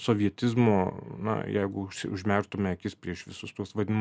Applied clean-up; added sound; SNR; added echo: none; none; none; none.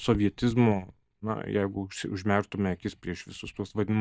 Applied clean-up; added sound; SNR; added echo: neural mask model DeepFilterNet 3.